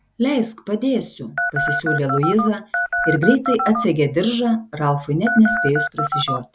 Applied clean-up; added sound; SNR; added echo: none; Telephone; 2 dB; none.